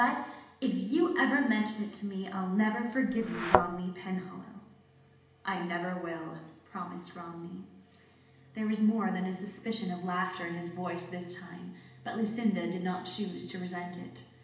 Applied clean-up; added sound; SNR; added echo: none; Thump, thud; -4 dB; reverberation time 0.8 s.